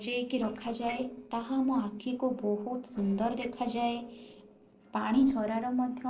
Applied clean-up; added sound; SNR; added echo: neural separator model SepFormer DNS4.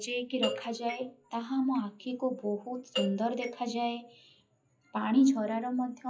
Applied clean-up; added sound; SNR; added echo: classical method WPE with log-MMSE.